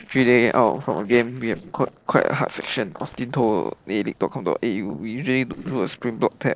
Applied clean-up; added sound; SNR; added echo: neural separator model SepFormer DNS4.